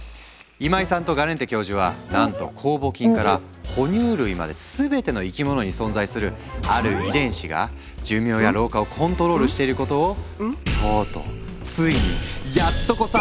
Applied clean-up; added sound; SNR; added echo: none; none; none; none.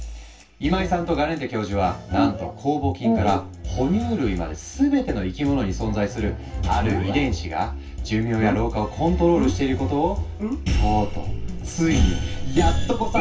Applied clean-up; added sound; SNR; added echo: none; none; none; reverberation time 0.2 s.